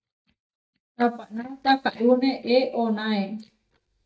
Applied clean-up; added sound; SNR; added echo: neural mask model DeepFilterNet 3.